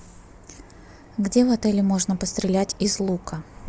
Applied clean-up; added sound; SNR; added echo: none; none; none; none.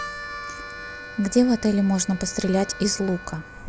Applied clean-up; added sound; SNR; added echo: none; Harmonica; 13 dB; none.